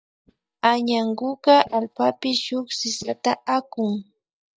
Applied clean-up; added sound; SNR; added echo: neural mask model DeepFilterNet 3.